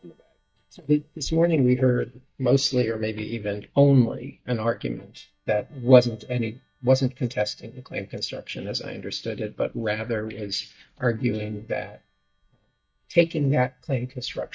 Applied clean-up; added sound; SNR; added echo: neural mask model DeepFilterNet 3.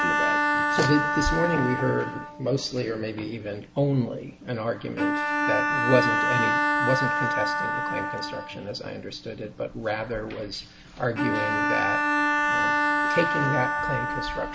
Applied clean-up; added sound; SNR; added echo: none; Bowed string instrument; -2 dB; none.